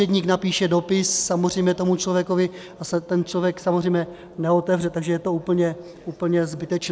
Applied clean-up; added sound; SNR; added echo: none; none; none; none.